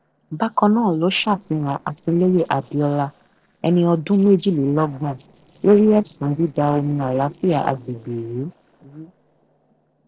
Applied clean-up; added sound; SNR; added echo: neural separator model SepFormer DNS4.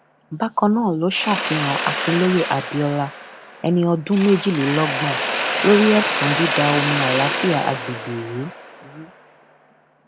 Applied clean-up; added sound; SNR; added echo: none; Mechanisms; 5 dB; none.